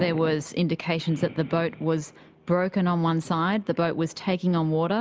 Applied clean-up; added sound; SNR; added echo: none; none; none; none.